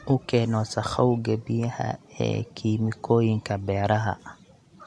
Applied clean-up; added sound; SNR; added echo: none; none; none; none.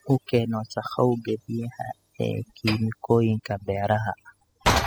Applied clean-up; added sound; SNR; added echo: classical method spectral subtraction.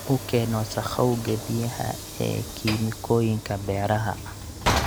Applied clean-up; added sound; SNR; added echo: none; Sliding door / Train; 6 dB; none.